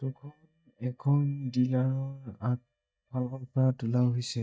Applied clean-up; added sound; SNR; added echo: neural mask model DeepFilterNet 3.